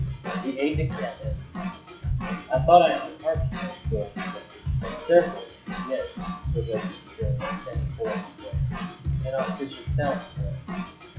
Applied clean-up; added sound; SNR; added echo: classical method WPE with log-MMSE.